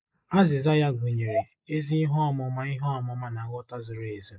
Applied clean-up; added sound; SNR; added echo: neural mask model Resemble Enhance denoiser.